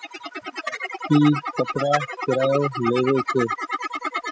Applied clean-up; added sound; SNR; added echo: classical method spectral subtraction.